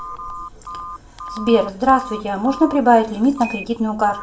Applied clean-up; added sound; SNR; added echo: none; Telephone; 15 dB; reverberation time 0.3 s.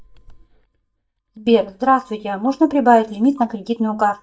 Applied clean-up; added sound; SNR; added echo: neural mask model DeepFilterNet 3.